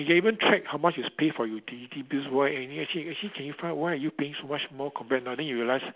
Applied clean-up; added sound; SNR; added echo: none; none; none; none.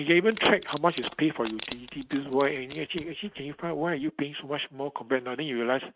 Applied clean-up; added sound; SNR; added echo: neural mask model RNNoise.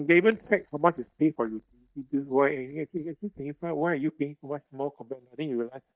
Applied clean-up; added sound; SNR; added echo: neural mask model DeepFilterNet 3.